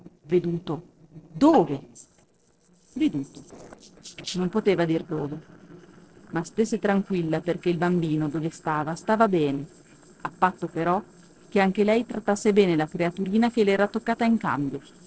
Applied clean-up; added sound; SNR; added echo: neural separator model SepFormer DNS4.